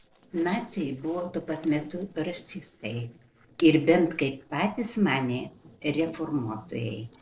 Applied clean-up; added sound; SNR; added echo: neural separator model SepFormer DNS4.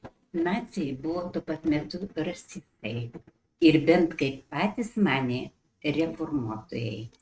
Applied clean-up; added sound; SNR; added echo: neural mask model RNNoise.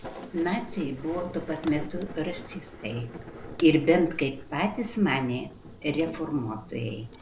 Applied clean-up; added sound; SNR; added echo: none; Thunder + Fire; 13 dB; none.